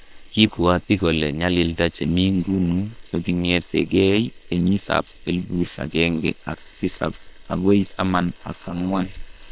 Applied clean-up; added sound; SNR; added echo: neural separator model SepFormer WHAM!.